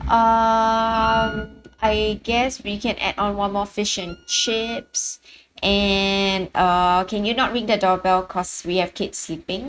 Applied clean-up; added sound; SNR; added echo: neural mask model RNNoise.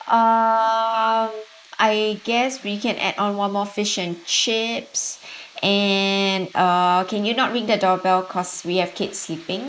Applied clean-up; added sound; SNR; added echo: neural mask model Resemble Enhance denoiser.